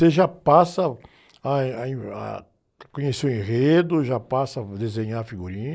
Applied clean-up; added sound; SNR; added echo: neural mask model Resemble Enhance denoiser.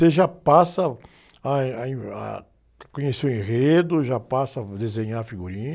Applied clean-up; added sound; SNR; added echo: none; none; none; none.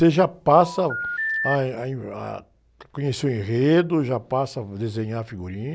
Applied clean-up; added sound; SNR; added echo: none; Telephone; 7 dB; none.